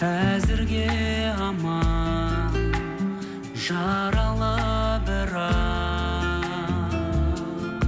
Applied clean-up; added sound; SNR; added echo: none; none; none; none.